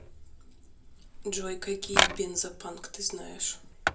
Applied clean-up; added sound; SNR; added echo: none; Telephone; -3 dB; reverberation time 0.2 s.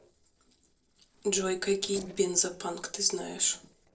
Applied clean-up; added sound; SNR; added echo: neural separator model SepFormer DNS4.